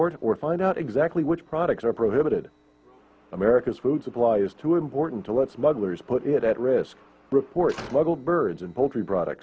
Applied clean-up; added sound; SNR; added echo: none; none; none; none.